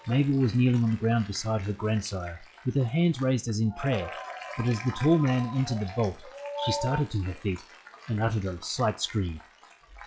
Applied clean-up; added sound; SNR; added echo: classical method log-MMSE.